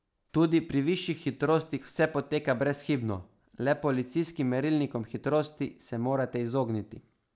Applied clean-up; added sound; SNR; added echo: none; none; none; none.